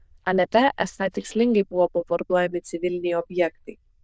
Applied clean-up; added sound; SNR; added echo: neural diffusion model UNIVERSE++.